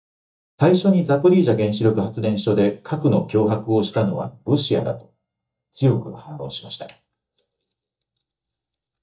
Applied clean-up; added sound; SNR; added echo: neural mask model DeepFilterNet 3.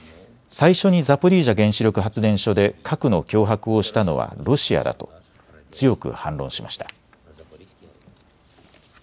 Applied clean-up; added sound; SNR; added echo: none; none; none; none.